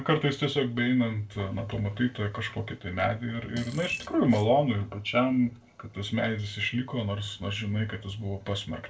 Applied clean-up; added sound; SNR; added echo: none; Fart; 19 dB; reverberation time 0.2 s.